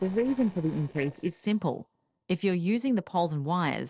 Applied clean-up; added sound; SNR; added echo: neural separator model SepFormer DNS4.